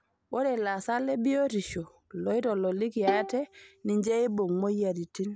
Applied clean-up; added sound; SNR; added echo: none; Bowed string instrument; 7 dB; none.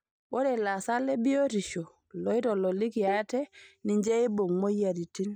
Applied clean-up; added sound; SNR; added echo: neural mask model DeepFilterNet 3.